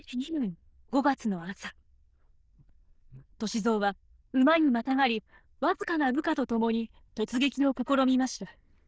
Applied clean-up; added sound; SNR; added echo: neural diffusion model UNIVERSE++.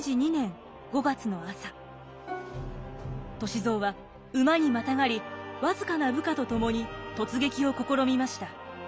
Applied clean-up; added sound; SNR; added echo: none; Plucked string instrument; 17 dB; none.